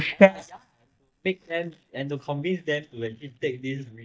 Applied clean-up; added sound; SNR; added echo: neural mask model DeepFilterNet 3.